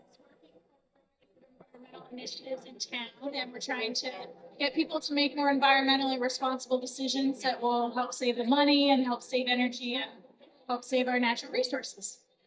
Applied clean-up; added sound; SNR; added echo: neural mask model DeepFilterNet 3.